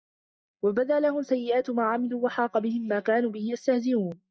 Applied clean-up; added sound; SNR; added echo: neural mask model DeepFilterNet 3.